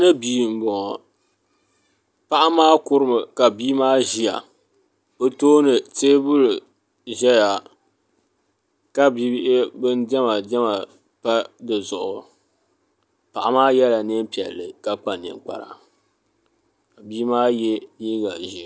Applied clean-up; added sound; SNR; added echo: none; none; none; none.